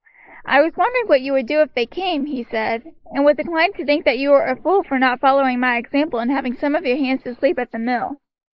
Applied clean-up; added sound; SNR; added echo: neural mask model Resemble Enhance denoiser.